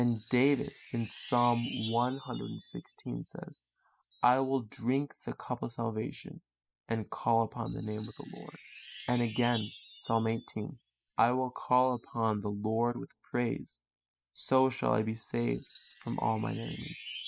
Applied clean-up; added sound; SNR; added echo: classical method spectral subtraction.